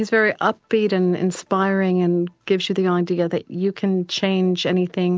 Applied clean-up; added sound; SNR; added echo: none; none; none; none.